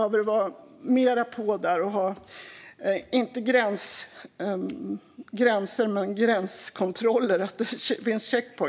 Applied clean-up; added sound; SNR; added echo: none; none; none; none.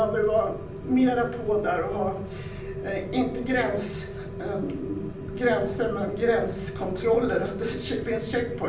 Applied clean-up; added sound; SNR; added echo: none; Rain; 8 dB; reverberation time 0.6 s.